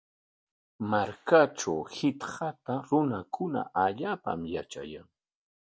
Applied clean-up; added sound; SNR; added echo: none; none; none; none.